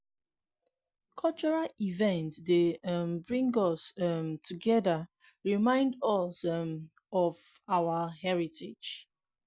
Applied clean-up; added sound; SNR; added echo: none; none; none; none.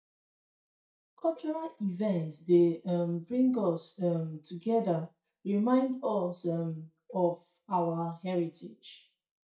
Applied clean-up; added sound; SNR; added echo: neural mask model DeepFilterNet 3.